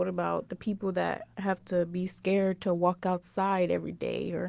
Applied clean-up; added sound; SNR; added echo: none; none; none; none.